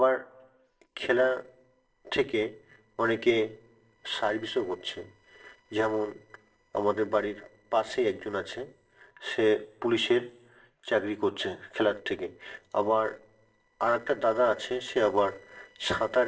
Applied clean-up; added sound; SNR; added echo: neural separator model SepFormer DNS4.